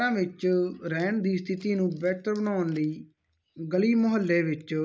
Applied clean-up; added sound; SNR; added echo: none; none; none; none.